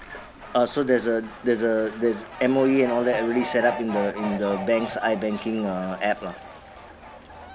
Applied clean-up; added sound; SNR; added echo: none; Fowl; 12 dB; none.